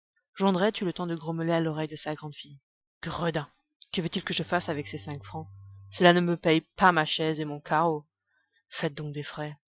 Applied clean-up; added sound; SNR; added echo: classical method Wiener filter.